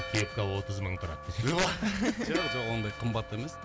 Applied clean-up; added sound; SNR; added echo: none; Church bell; 10 dB; none.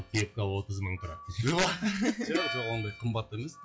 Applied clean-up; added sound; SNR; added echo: classical method log-MMSE.